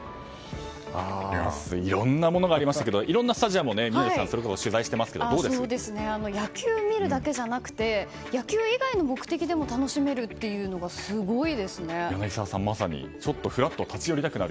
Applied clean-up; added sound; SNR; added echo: none; none; none; none.